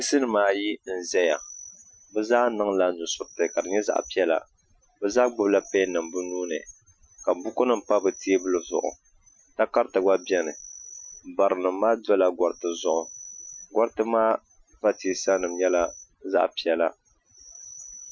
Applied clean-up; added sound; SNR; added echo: classical method Wiener filter.